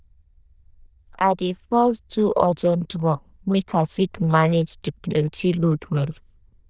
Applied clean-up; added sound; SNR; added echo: neural diffusion model UNIVERSE++.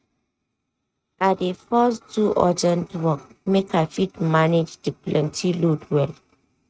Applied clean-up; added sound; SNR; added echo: neural mask model RNNoise.